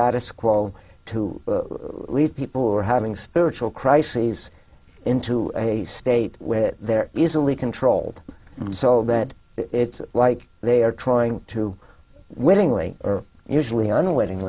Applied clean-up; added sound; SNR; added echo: none; none; none; none.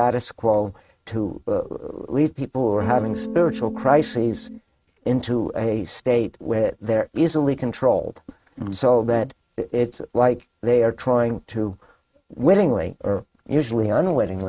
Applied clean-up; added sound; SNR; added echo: neural mask model RNNoise.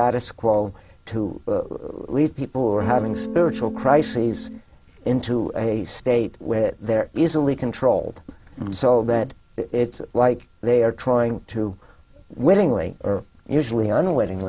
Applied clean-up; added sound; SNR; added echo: none; Electric guitar / Strum; 8 dB; none.